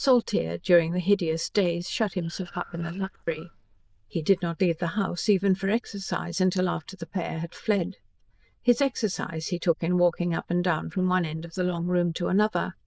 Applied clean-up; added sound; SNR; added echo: neural diffusion model UNIVERSE++.